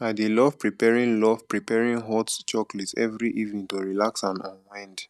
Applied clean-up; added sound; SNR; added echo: neural mask model DeepFilterNet 3.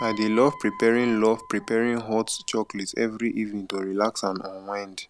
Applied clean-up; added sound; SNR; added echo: none; Piano; 18 dB; none.